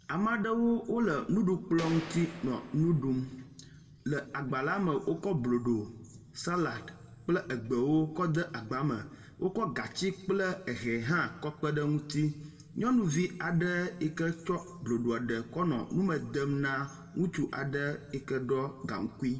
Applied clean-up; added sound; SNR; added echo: none; Gunshot, gunfire; 13 dB; reverberation time 1.0 s.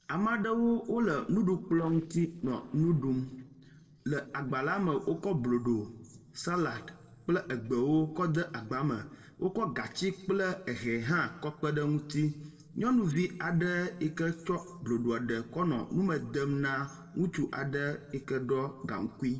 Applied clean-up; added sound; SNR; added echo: neural separator model SepFormer DNS4.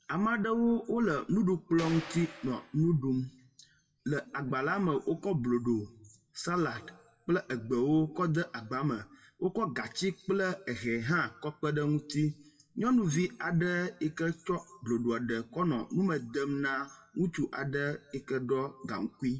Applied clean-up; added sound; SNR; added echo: classical method WPE with log-MMSE.